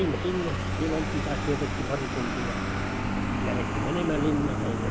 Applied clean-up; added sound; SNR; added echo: none; Vehicle; -2 dB; none.